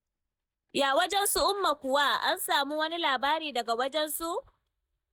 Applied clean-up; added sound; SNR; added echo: neural mask model DeepFilterNet 3.